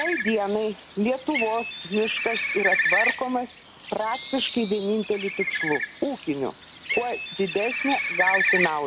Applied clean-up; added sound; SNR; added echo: none; Bird; 1 dB; none.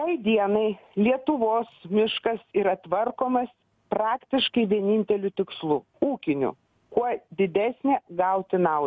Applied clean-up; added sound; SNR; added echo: none; none; none; none.